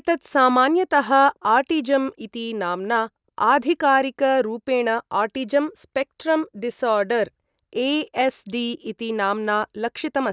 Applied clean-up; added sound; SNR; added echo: none; none; none; none.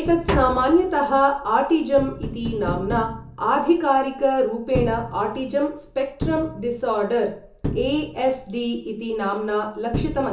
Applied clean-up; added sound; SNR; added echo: none; Tap; 9 dB; reverberation time 0.6 s.